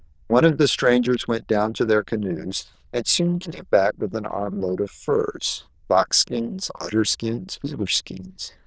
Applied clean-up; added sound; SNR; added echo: neural diffusion model UNIVERSE++.